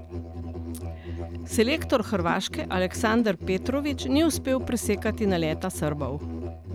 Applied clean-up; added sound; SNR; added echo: none; Musical instrument; 7 dB; none.